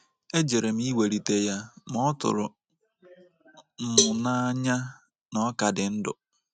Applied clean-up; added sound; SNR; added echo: neural mask model RNNoise.